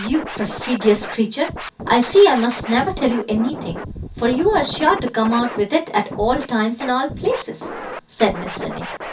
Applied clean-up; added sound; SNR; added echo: none; Scratching (performance technique); 12 dB; reverberation time 0.3 s.